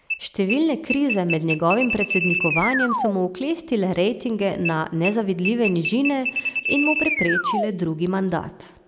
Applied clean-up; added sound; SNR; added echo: none; Alarm; 3 dB; none.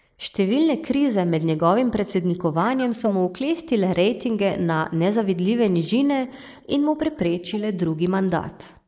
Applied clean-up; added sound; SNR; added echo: neural mask model Resemble Enhance denoiser.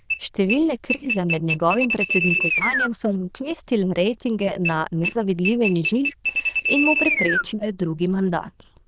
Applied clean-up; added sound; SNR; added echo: neural diffusion model UNIVERSE++.